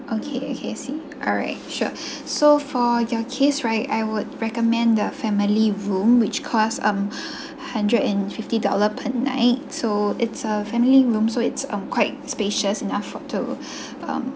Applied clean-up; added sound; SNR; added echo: none; none; none; none.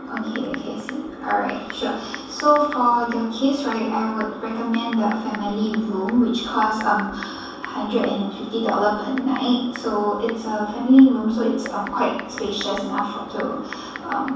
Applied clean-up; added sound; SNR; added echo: none; Typing; 18 dB; reverberation time 0.7 s.